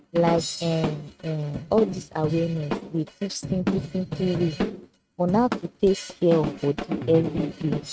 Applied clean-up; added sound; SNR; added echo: neural mask model RNNoise.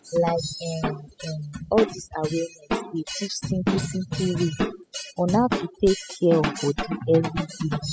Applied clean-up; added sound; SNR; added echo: classical method spectral subtraction.